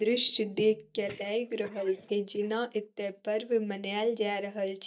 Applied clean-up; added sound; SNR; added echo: neural mask model DeepFilterNet 3.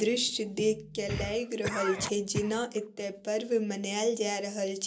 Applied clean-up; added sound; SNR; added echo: none; Cough; 9 dB; reverberation time 0.2 s.